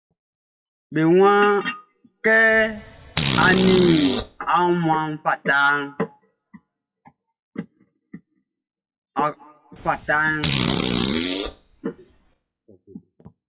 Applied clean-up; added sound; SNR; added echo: classical method WPE with log-MMSE.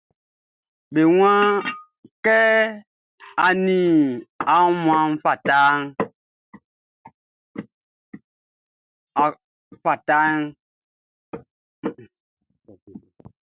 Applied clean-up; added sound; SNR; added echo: none; none; none; none.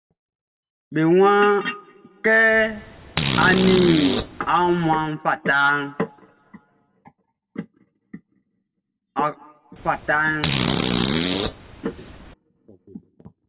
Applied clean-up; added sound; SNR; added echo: none; Fart; 2 dB; reverberation time 1.1 s.